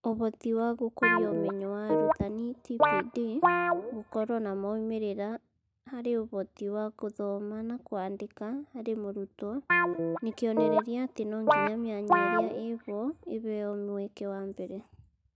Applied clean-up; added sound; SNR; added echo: none; Guitar; -4 dB; none.